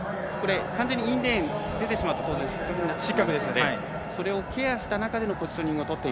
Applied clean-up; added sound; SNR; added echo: none; Harmonica; 18 dB; none.